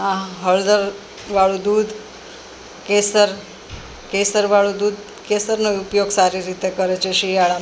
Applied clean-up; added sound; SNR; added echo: none; none; none; none.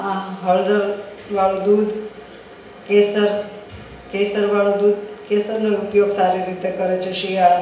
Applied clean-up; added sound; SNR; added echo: none; none; none; reverberation time 0.8 s.